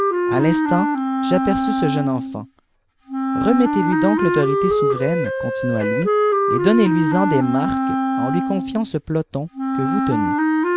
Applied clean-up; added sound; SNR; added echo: none; Wind instrument, woodwind instrument; -2 dB; none.